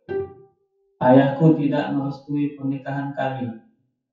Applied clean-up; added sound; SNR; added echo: classical method WPE with log-MMSE.